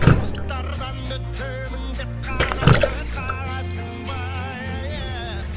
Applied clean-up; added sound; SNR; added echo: none; Drip; -3 dB; none.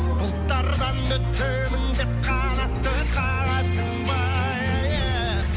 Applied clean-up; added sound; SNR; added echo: none; none; none; none.